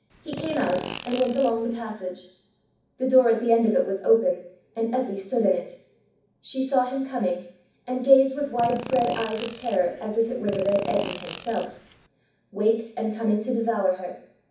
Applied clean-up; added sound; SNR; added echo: none; Fart; 12 dB; reverberation time 0.6 s.